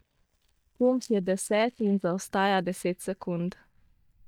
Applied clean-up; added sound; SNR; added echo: neural mask model DeepFilterNet 3.